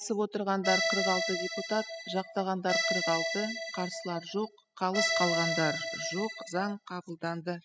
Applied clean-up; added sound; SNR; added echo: classical method spectral subtraction.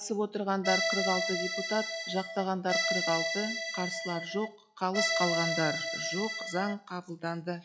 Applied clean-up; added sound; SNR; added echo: classical method log-MMSE.